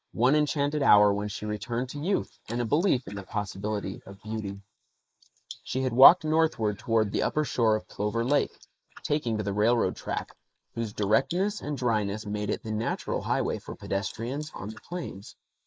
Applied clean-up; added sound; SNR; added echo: neural mask model Resemble Enhance denoiser.